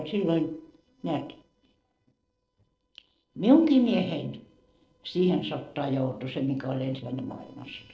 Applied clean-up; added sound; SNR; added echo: neural separator model SepFormer DNS4.